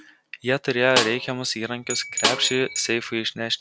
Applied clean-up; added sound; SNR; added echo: none; Snare drum + Glass / Bell; 4 dB; none.